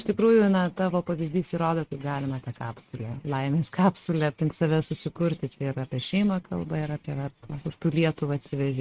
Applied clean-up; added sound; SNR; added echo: neural mask model RNNoise.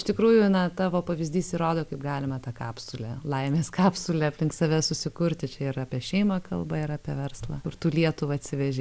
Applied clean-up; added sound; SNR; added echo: none; none; none; none.